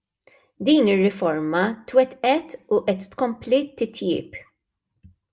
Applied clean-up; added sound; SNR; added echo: none; none; none; none.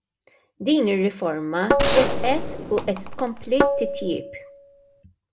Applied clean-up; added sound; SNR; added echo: none; Tabla + Gunshot, gunfire; -1 dB; none.